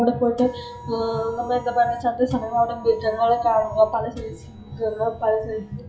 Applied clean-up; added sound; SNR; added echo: classical method log-MMSE.